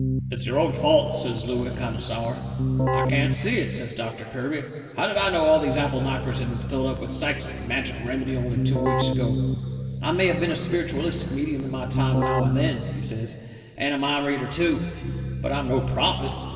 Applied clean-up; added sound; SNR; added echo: none; Keyboard (musical); 2 dB; reverberation time 2.5 s.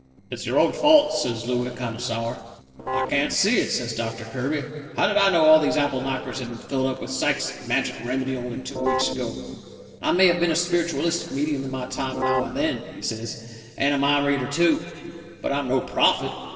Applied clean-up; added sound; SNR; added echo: neural separator model SepFormer DNS4.